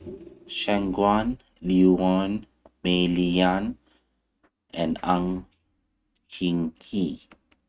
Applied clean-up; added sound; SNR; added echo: neural mask model RNNoise.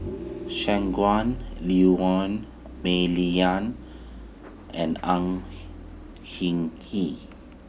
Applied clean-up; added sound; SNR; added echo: none; Vehicle; 13 dB; none.